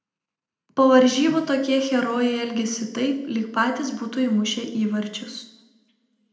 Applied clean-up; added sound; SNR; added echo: none; none; none; reverberation time 0.7 s.